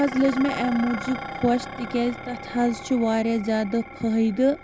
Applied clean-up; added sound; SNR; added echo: none; Dishes, pots, and pans; 12 dB; none.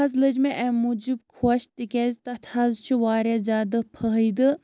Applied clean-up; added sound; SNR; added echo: none; none; none; none.